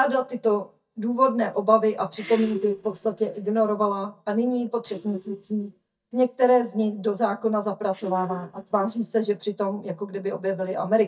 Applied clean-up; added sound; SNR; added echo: neural mask model DeepFilterNet 3.